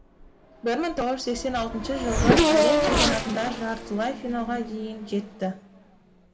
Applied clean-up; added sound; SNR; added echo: none; Race car, auto racing / Accelerating, revving, vroom; -2 dB; none.